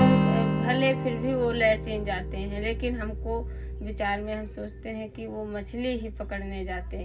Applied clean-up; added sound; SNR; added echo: none; Acoustic guitar; 1 dB; reverberation time 0.4 s.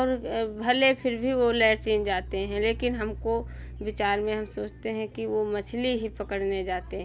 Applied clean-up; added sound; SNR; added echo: none; none; none; none.